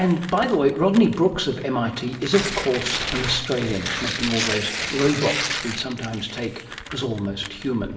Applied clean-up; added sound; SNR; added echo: none; Tearing; 7 dB; reverberation time 0.8 s.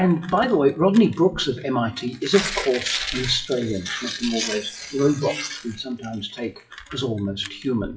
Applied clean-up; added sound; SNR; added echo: classical method WPE with log-MMSE.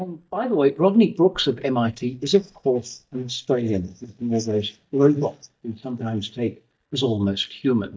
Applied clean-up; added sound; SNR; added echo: neural mask model DeepFilterNet 3.